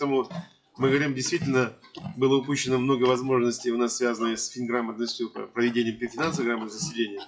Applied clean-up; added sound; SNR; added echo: classical method WPE with log-MMSE.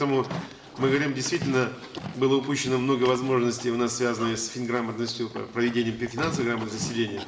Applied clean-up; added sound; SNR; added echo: none; Livestock, farm animals, working animals; 12 dB; reverberation time 1.1 s.